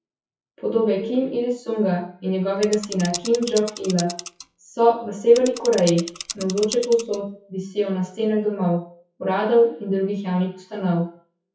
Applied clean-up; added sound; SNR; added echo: classical method WPE with log-MMSE.